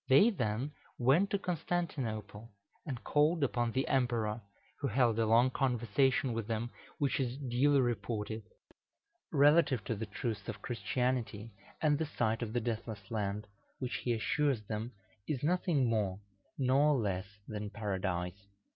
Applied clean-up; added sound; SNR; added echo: none; none; none; none.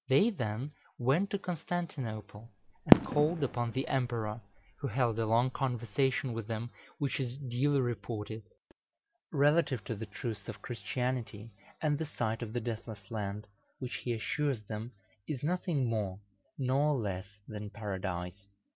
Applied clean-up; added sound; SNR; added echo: none; Fireworks; 0 dB; none.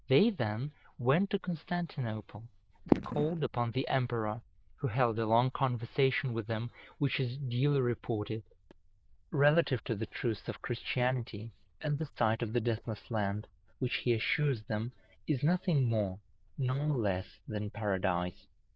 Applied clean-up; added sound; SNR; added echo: neural diffusion model UNIVERSE++.